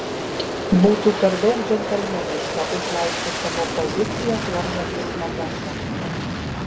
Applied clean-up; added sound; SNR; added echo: none; Aircraft; 2 dB; reverberation time 0.1 s.